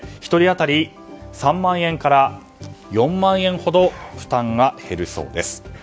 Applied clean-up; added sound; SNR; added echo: none; none; none; none.